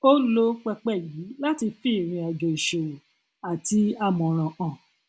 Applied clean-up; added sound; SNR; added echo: none; none; none; none.